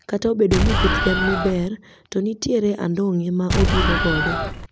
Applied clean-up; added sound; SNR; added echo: none; Explosion; -2 dB; none.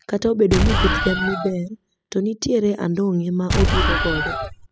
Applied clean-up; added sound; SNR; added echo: classical method spectral subtraction.